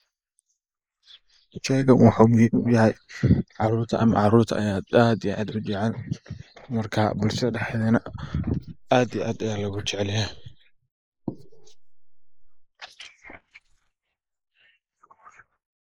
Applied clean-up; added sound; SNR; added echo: neural mask model Resemble Enhance denoiser.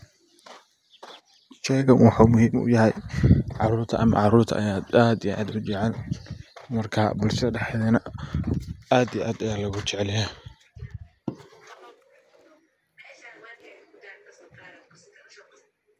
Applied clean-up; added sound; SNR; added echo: none; none; none; none.